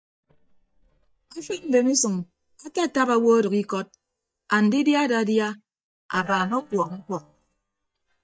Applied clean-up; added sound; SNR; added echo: neural mask model DeepFilterNet 3.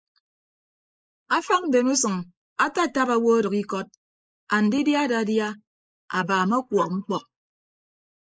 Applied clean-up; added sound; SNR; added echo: neural mask model Resemble Enhance denoiser.